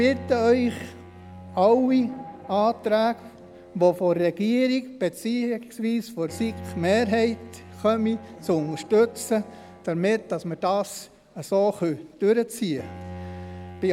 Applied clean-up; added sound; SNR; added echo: none; Bowed string instrument; 17 dB; none.